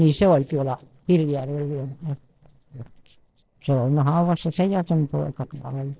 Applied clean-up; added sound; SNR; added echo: neural separator model SepFormer DNS4.